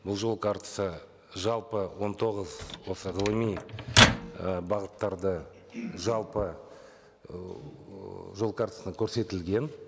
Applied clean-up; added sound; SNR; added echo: none; Microwave oven; -5 dB; none.